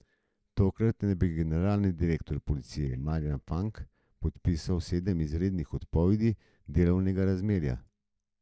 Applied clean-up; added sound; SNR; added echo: neural mask model DeepFilterNet 3.